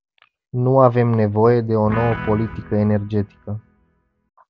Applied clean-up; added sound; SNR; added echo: none; Guitar; 14 dB; none.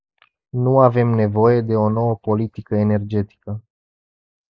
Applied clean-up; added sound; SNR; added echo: neural mask model Resemble Enhance denoiser.